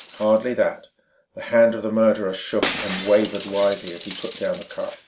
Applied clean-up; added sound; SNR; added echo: none; Shatter; 10 dB; none.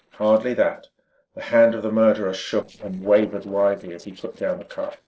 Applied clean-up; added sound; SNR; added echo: neural separator model SepFormer DNS4.